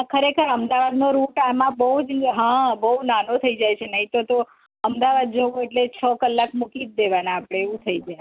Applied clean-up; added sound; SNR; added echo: none; Rattle (instrument); 13 dB; none.